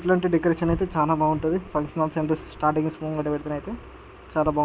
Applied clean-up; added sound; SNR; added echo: none; none; none; none.